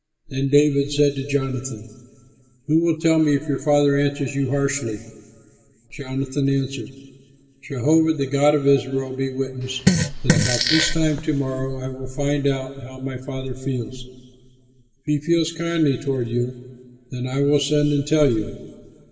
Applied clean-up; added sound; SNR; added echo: none; Fart; 0 dB; reverberation time 2.7 s.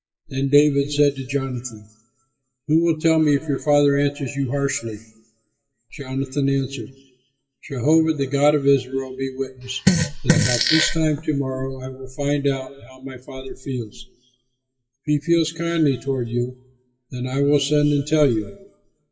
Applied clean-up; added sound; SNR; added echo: classical method WPE with log-MMSE.